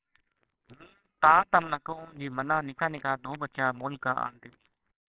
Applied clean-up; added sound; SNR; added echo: neural separator model SepFormer WHAMR!.